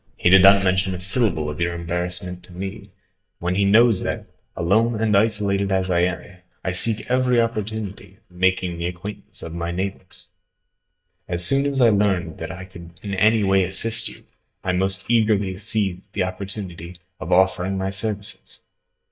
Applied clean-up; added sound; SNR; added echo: neural mask model DeepFilterNet 3.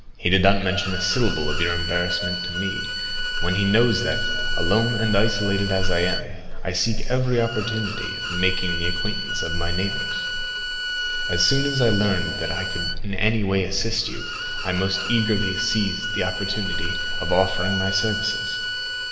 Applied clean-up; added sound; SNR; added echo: none; Bowed string instrument; 6 dB; reverberation time 2.1 s.